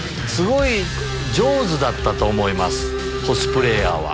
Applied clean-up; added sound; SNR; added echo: none; none; none; none.